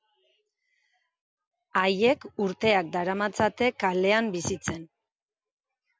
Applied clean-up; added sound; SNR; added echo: none; none; none; none.